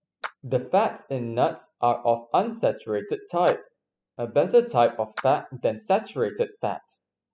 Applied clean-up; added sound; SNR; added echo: classical method spectral subtraction.